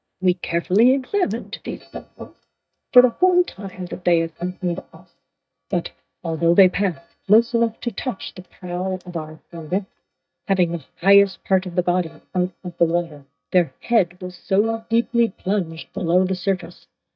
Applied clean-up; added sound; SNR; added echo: neural mask model DeepFilterNet 3.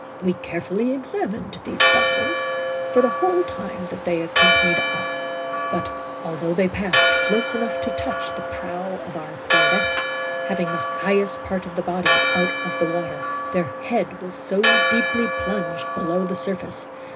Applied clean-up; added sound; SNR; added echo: none; Church bell; -3 dB; reverberation time 0.2 s.